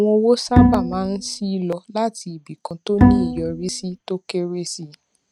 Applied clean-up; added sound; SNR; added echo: neural mask model RNNoise.